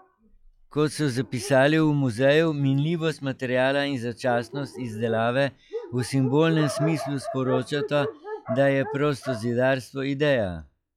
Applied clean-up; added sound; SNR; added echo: classical method log-MMSE.